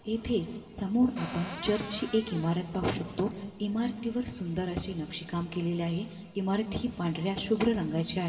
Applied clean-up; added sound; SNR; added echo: none; Cupboard open or close; 12 dB; reverberation time 2.3 s.